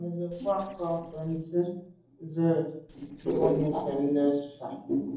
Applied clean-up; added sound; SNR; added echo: neural separator model SepFormer DNS4.